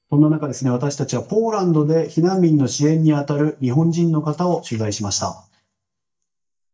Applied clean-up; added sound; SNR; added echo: neural mask model DeepFilterNet 3.